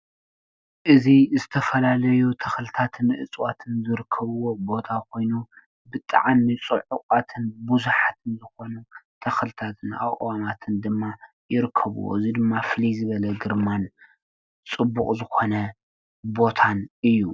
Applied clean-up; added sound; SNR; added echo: none; none; none; none.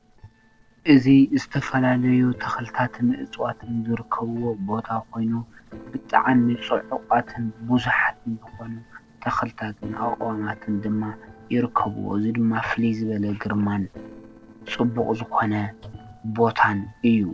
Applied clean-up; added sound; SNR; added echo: neural separator model SepFormer DNS4.